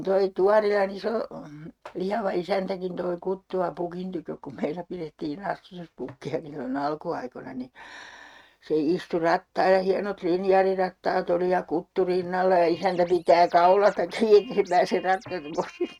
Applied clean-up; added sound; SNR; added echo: neural mask model RNNoise.